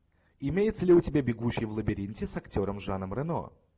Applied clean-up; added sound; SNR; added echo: none; none; none; none.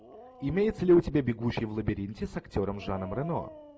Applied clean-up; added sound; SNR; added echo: none; Dog; 20 dB; none.